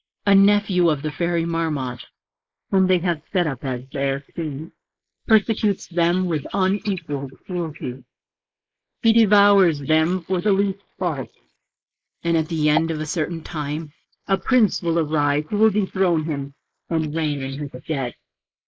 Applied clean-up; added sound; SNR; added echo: neural mask model Resemble Enhance denoiser.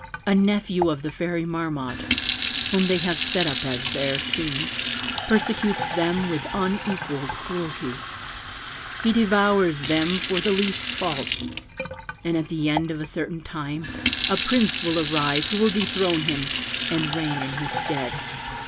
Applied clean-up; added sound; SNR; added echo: none; Fill (with liquid) / Sink (filling or washing); -1 dB; none.